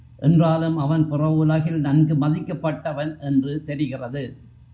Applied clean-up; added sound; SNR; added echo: none; none; none; none.